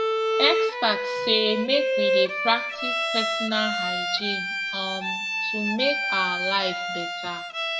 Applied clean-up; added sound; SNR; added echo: none; Bowed string instrument; -1 dB; reverberation time 0.5 s.